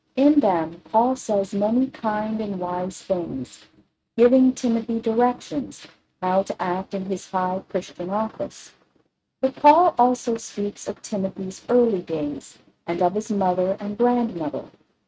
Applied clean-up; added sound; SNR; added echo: neural mask model RNNoise.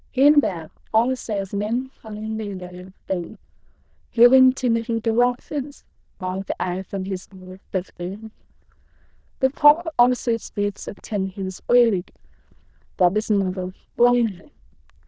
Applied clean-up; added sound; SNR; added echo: neural diffusion model UNIVERSE++.